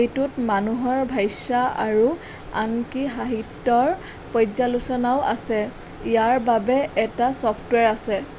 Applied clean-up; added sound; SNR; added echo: none; none; none; none.